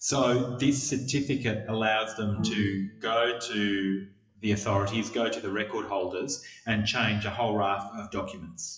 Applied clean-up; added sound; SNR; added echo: classical method WPE with log-MMSE.